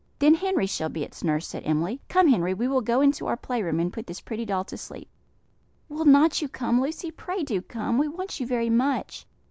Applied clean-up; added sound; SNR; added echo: none; none; none; none.